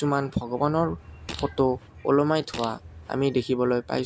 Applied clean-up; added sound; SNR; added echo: none; Fart; 17 dB; none.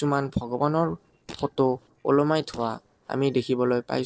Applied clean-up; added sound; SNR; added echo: neural separator model SepFormer DNS4.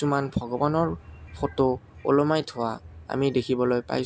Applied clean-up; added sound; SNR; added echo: none; none; none; none.